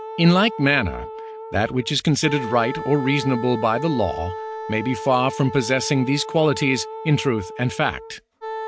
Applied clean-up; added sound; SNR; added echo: none; Wind instrument, woodwind instrument; 10 dB; none.